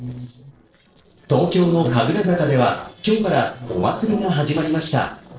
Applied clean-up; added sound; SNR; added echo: neural separator model SepFormer DNS4.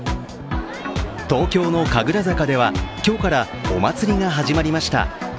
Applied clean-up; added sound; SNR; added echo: none; none; none; none.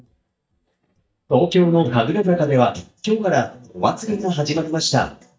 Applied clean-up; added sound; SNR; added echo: neural mask model DeepFilterNet 3.